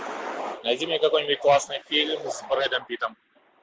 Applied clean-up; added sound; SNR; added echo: none; none; none; none.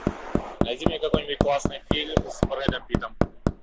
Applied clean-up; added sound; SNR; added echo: none; Hammer; -4 dB; none.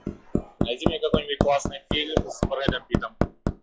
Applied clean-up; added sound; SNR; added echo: classical method log-MMSE.